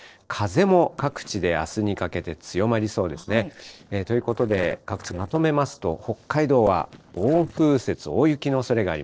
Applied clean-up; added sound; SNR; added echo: neural separator model SepFormer DNS4.